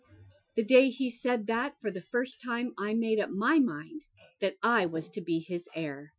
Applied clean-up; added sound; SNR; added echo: classical method Wiener filter.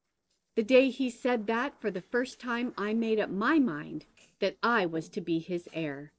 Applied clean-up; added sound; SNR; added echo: neural separator model SepFormer DNS4.